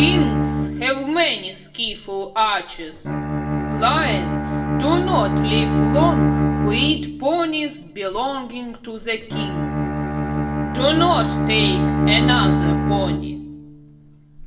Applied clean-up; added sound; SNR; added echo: none; Bowed string instrument; -1 dB; reverberation time 0.7 s.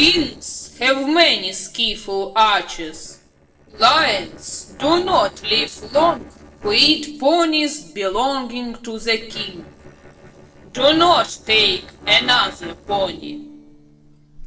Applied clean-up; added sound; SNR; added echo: neural separator model SepFormer DNS4.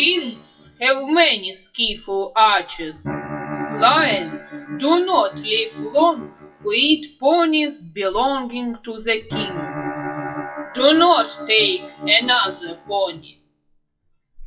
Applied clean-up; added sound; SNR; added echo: classical method WPE with log-MMSE.